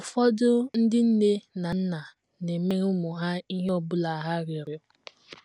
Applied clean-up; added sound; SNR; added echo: none; none; none; none.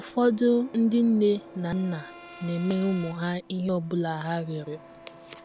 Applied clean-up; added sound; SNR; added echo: none; Printer + Brass instrument; 20 dB; none.